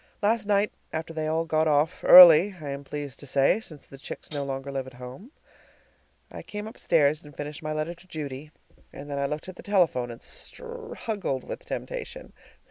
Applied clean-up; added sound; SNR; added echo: none; Hi-hat; 14 dB; none.